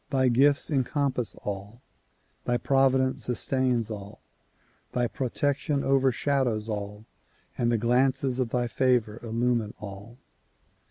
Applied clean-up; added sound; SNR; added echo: none; none; none; none.